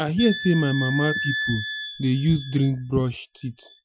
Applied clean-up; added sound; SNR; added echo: classical method Wiener filter.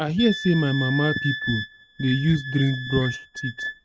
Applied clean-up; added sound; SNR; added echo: neural mask model RNNoise.